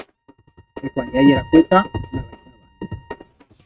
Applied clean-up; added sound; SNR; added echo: neural mask model RNNoise.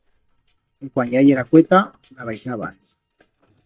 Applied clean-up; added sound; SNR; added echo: neural mask model DeepFilterNet 3.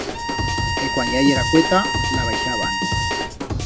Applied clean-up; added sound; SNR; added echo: none; Drum / Drum kit + Bowed string instrument; -1 dB; none.